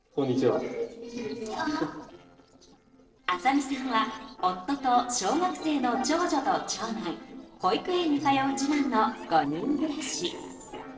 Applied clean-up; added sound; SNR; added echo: neural separator model SepFormer DNS4.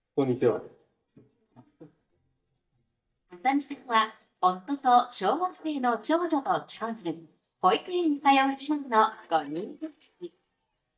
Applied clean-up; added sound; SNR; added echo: neural mask model DeepFilterNet 3.